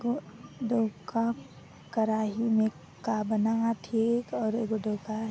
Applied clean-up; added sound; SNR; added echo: none; none; none; none.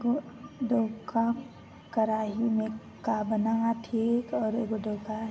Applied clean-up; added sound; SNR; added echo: none; none; none; reverberation time 1.2 s.